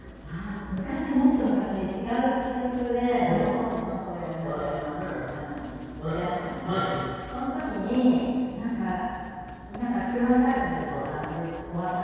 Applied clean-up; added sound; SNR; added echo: none; Writing; 19 dB; reverberation time 2.0 s.